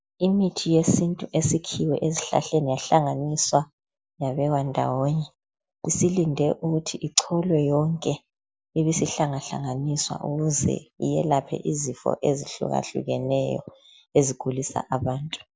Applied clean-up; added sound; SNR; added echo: neural mask model Resemble Enhance denoiser.